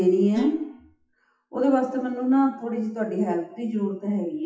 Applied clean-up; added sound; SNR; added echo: classical method WPE with log-MMSE.